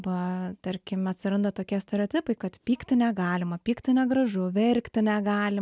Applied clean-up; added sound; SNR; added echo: none; none; none; none.